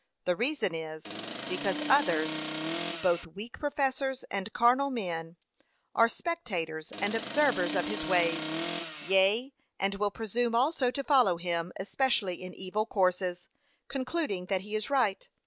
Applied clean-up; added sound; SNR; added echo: none; Accelerating, revving, vroom; 4 dB; none.